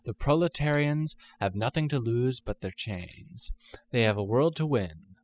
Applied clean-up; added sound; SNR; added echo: classical method spectral subtraction.